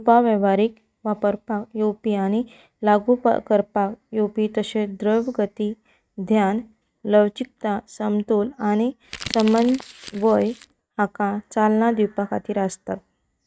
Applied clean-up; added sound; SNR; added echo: neural mask model RNNoise.